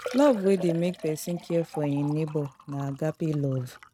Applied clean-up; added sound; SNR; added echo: neural mask model RNNoise.